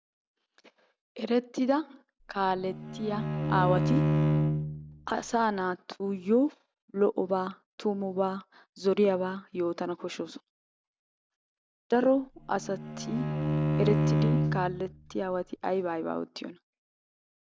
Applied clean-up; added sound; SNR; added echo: none; Bowed string instrument; -2 dB; none.